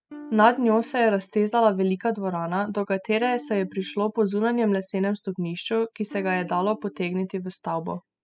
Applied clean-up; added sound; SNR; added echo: classical method spectral subtraction.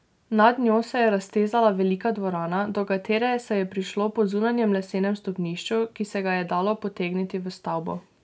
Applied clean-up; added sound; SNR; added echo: none; none; none; none.